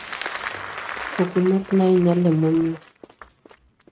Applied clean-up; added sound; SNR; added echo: neural mask model RNNoise.